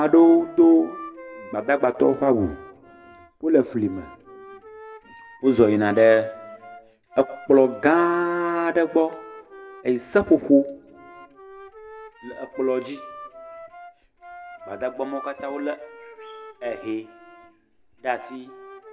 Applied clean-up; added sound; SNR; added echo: none; Wind instrument, woodwind instrument; 19 dB; reverberation time 0.9 s.